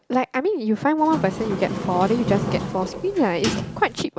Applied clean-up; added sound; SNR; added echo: none; Sliding door; 5 dB; none.